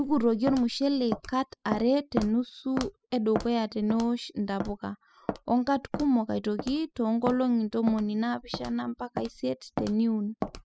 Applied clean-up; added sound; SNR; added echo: classical method spectral subtraction.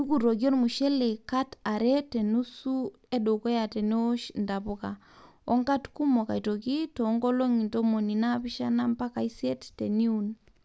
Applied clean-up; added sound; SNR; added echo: none; none; none; none.